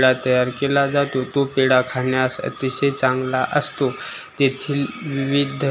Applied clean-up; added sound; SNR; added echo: none; none; none; none.